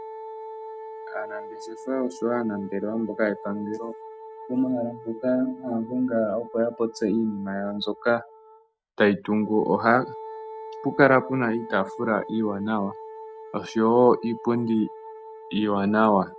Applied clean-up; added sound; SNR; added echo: none; Wind instrument, woodwind instrument; 15 dB; none.